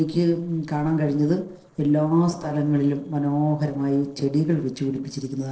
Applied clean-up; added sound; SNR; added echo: neural separator model SepFormer DNS4.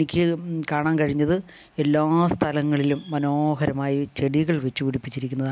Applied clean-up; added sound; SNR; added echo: none; none; none; none.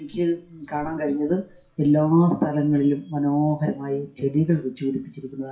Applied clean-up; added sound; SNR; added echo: classical method WPE with log-MMSE.